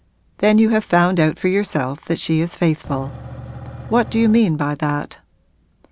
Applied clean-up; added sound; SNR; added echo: none; Engine / Truck / Car; 13 dB; none.